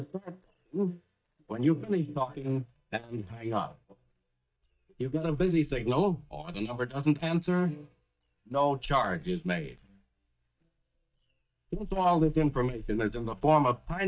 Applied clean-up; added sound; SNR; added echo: neural mask model DeepFilterNet 3.